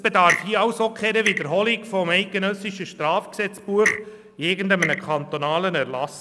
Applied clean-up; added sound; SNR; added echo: none; Clock; 7 dB; none.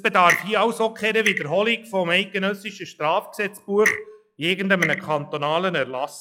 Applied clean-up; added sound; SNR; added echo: classical method log-MMSE.